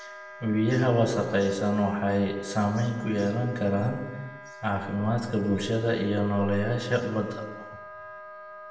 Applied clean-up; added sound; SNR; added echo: none; Wind instrument, woodwind instrument; 17 dB; reverberation time 1.2 s.